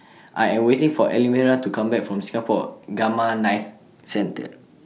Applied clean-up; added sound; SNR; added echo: none; none; none; none.